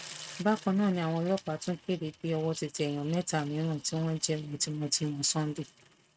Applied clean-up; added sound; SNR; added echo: neural mask model RNNoise.